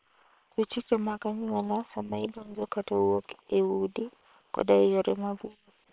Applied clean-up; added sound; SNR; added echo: neural separator model SepFormer WHAM!.